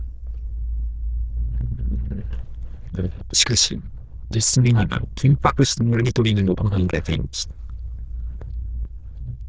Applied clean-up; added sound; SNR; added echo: neural diffusion model UNIVERSE++.